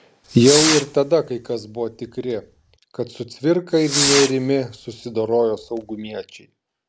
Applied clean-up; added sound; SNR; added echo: none; Fireworks; 5 dB; none.